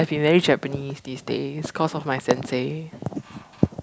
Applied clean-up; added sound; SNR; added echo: none; none; none; none.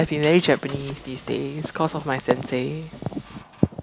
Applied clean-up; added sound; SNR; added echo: none; Engine; 20 dB; none.